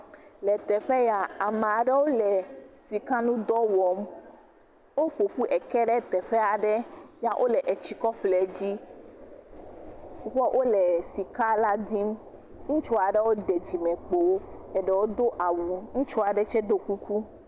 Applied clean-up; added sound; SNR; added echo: none; none; none; none.